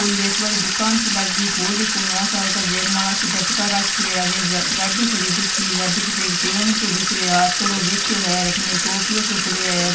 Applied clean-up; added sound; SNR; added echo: none; Sink (filling or washing) / Water tap, faucet; -3 dB; reverberation time 0.2 s.